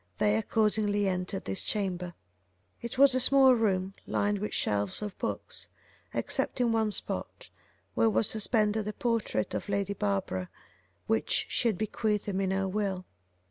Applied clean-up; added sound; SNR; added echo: none; none; none; none.